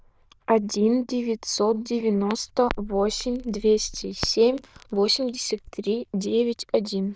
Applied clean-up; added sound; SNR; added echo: neural diffusion model UNIVERSE++.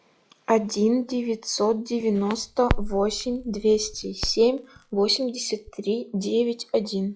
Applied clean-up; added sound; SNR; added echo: classical method log-MMSE.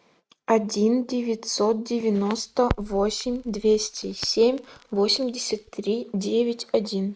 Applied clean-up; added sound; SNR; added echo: neural mask model RNNoise.